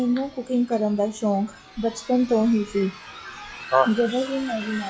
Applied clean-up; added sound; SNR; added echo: classical method log-MMSE.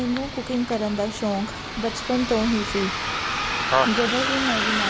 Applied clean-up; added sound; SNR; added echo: none; Bus; 0 dB; none.